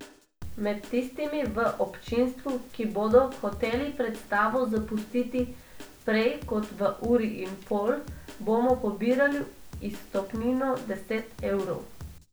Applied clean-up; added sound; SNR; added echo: none; Drum kit; 18 dB; none.